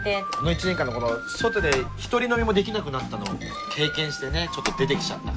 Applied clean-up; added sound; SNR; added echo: none; Thump, thud; 12 dB; none.